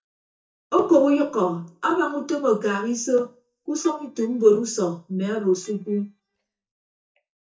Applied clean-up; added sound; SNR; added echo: neural mask model DeepFilterNet 3.